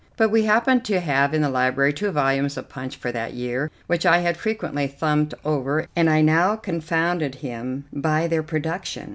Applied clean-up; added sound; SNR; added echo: none; none; none; none.